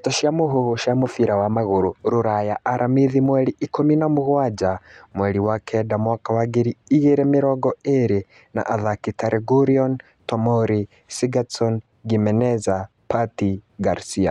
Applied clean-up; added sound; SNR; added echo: none; none; none; none.